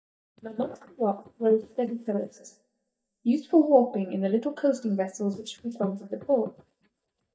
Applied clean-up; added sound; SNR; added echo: neural mask model DeepFilterNet 3.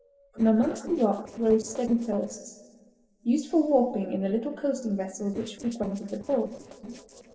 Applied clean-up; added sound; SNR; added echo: neural separator model SepFormer DNS4.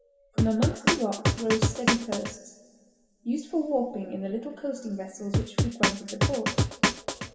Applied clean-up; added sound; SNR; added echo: none; Drum; -5 dB; reverberation time 2.3 s.